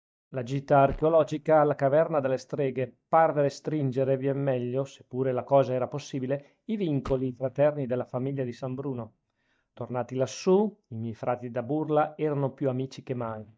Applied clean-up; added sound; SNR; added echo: neural mask model DeepFilterNet 3.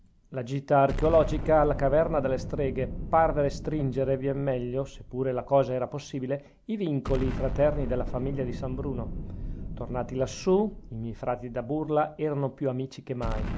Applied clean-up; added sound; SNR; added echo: none; Explosion; 8 dB; none.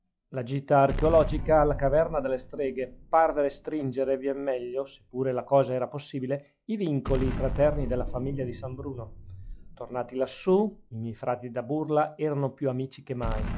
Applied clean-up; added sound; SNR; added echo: classical method log-MMSE.